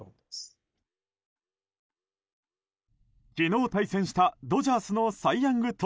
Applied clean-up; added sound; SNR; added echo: neural mask model DeepFilterNet 3.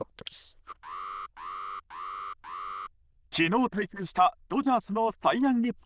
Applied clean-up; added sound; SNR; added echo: neural diffusion model UNIVERSE++.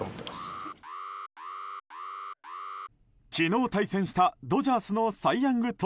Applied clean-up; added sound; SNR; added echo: none; Alarm; 12 dB; none.